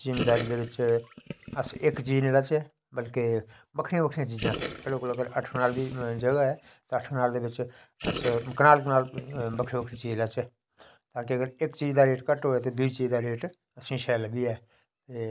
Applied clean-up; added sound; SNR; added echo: none; Gurgling; 11 dB; none.